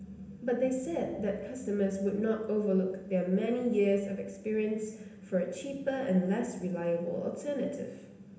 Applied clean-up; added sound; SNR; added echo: none; none; none; reverberation time 0.8 s.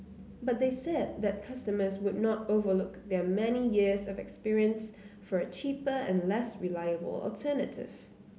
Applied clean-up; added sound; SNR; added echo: none; none; none; none.